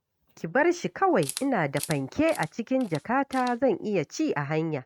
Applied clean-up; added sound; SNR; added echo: neural mask model RNNoise.